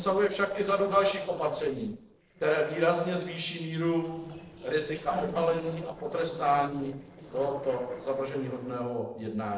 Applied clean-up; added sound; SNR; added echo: neural separator model SepFormer DNS4.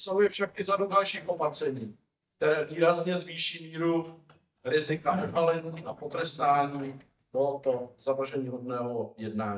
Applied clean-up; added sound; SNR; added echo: neural mask model DeepFilterNet 3.